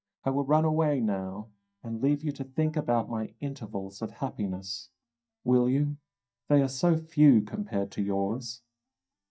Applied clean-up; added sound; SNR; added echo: neural mask model DeepFilterNet 3.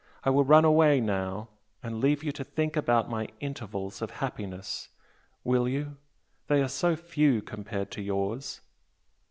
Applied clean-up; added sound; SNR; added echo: none; none; none; none.